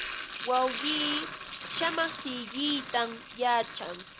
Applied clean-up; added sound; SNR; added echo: none; Sink (filling or washing); 8 dB; none.